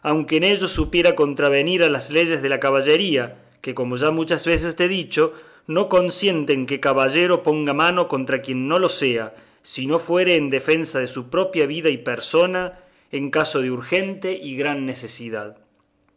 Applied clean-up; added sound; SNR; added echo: none; none; none; none.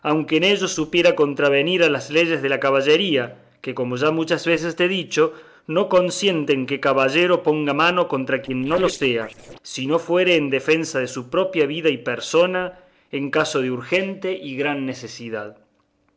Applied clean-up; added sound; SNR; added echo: neural separator model SepFormer DNS4.